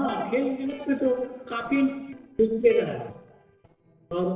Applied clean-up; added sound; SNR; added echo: neural separator model SepFormer DNS4.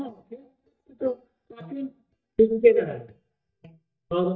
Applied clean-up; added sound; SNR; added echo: neural mask model DeepFilterNet 3.